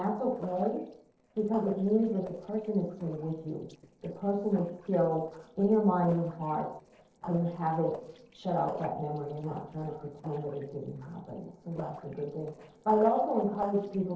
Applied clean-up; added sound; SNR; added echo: neural separator model SepFormer DNS4.